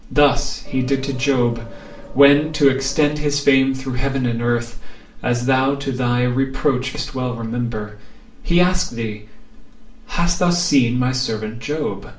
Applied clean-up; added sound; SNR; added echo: none; Vehicle; 19 dB; reverberation time 0.4 s.